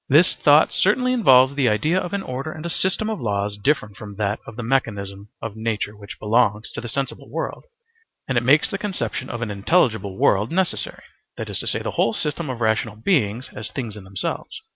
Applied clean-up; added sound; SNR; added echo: none; none; none; none.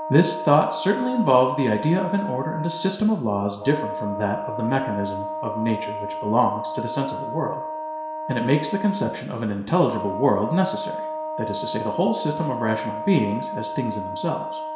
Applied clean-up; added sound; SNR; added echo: none; Wind instrument, woodwind instrument; 7 dB; reverberation time 0.7 s.